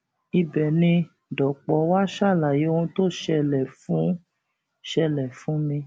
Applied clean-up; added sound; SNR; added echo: none; none; none; none.